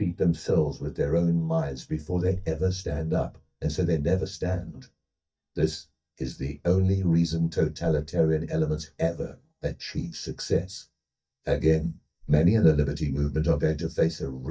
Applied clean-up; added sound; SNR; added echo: neural mask model DeepFilterNet 3.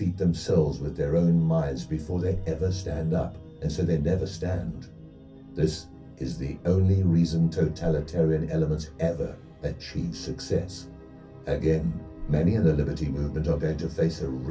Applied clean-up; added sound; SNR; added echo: none; Breathing; 19 dB; reverberation time 0.3 s.